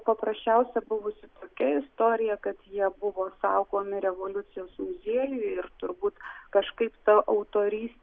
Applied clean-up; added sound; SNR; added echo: none; none; none; none.